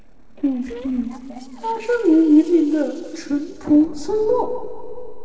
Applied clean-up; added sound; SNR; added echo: neural separator model SepFormer DNS4.